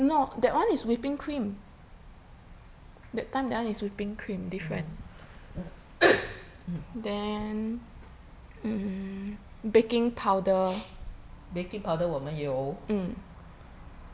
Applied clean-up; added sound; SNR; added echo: none; none; none; none.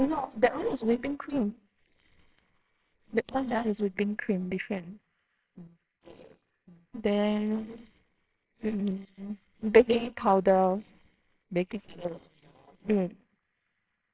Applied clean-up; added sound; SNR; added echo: neural separator model SepFormer WHAMR!.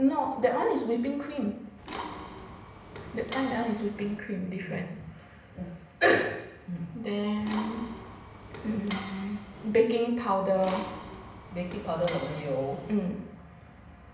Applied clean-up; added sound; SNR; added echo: none; Mechanisms; 11 dB; reverberation time 0.8 s.